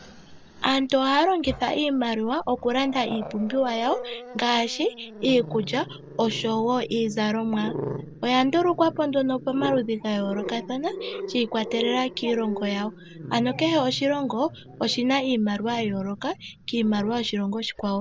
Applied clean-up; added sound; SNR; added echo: none; Growling; 13 dB; none.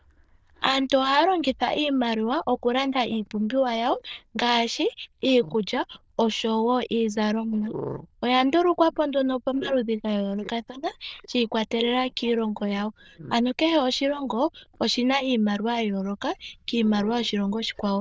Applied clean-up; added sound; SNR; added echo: neural diffusion model UNIVERSE++.